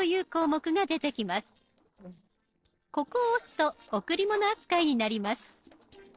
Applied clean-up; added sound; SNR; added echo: neural separator model SepFormer DNS4.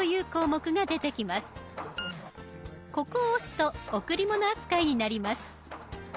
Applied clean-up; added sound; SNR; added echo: none; Hammer / Wood; 15 dB; none.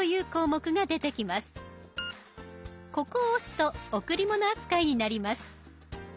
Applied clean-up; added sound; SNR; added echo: none; none; none; none.